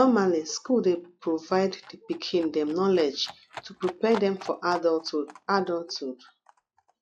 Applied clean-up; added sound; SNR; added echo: classical method log-MMSE.